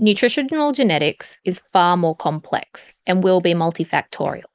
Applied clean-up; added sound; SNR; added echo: neural mask model Resemble Enhance denoiser.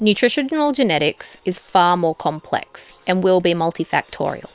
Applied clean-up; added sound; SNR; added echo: neural separator model SepFormer WHAM!.